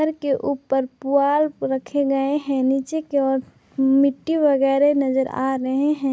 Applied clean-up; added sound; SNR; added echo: none; none; none; none.